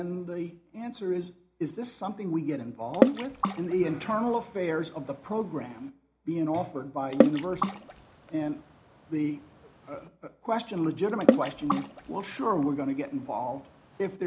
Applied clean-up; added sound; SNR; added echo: none; Water / Splash, splatter; -1 dB; reverberation time 0.4 s.